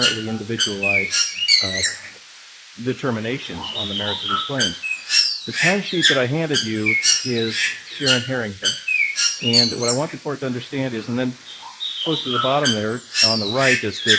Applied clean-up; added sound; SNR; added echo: neural mask model Resemble Enhance denoiser.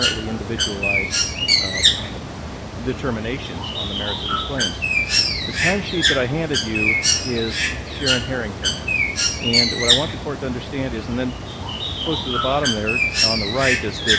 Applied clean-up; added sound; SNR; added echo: none; Bird; -5 dB; none.